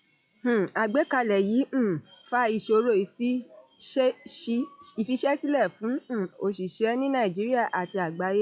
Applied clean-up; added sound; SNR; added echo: classical method log-MMSE.